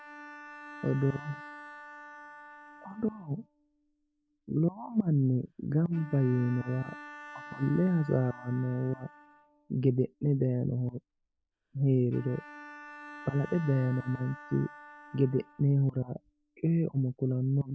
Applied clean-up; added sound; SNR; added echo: none; Bowed string instrument; 19 dB; none.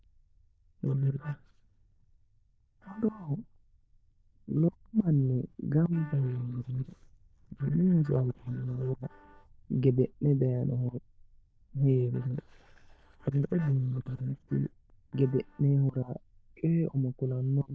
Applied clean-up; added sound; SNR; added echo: neural diffusion model UNIVERSE++.